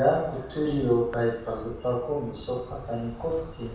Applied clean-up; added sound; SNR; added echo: none; Insect; 16 dB; reverberation time 0.7 s.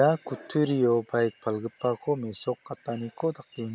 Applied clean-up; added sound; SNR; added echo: none; none; none; none.